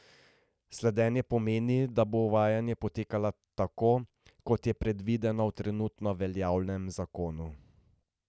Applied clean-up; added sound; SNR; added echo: none; none; none; none.